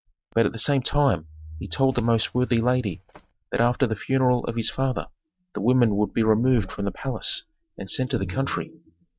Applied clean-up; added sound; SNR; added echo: neural mask model RNNoise.